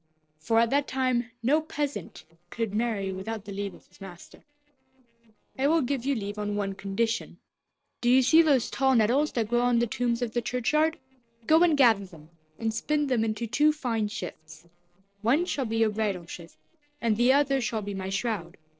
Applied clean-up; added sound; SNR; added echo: neural separator model SepFormer DNS4.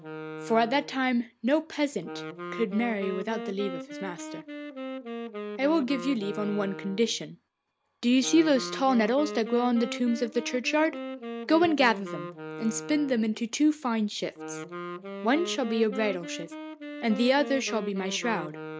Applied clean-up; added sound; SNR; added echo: none; Wind instrument, woodwind instrument; 11 dB; none.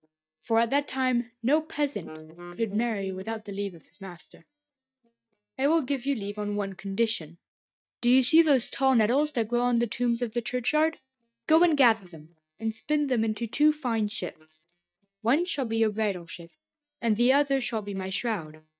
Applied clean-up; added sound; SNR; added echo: neural mask model DeepFilterNet 3.